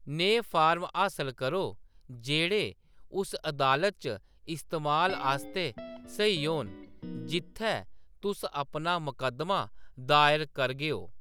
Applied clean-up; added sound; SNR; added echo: none; Guitar; 15 dB; none.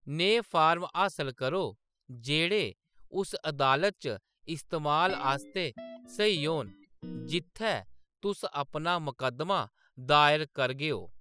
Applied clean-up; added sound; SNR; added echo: classical method spectral subtraction.